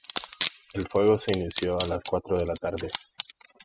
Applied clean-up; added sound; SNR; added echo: classical method spectral subtraction.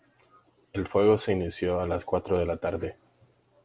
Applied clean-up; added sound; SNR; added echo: none; none; none; none.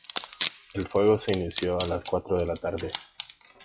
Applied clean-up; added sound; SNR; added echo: classical method log-MMSE.